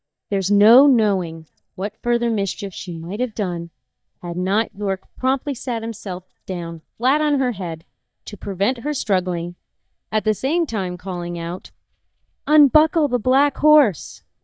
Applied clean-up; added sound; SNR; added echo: neural mask model DeepFilterNet 3.